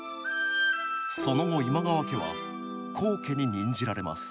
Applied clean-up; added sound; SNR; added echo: none; none; none; none.